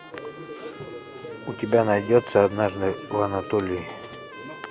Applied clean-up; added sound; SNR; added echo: none; Trumpet; 17 dB; none.